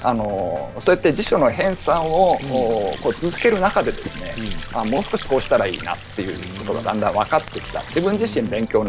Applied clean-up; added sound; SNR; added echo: none; Crackle + Sink (filling or washing) / Water; 14 dB; none.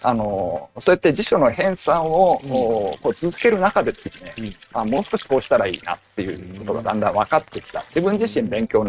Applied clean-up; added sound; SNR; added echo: neural mask model RNNoise.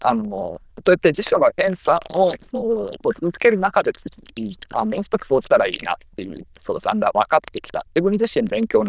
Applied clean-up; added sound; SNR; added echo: neural diffusion model UNIVERSE++.